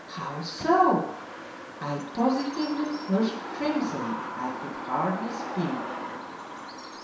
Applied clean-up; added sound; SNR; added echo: none; Bird vocalization, bird call, bird song; 8 dB; reverberation time 0.7 s.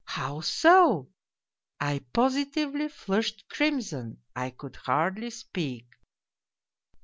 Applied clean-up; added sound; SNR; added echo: none; none; none; none.